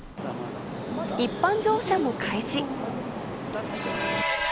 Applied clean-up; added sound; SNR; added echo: none; none; none; none.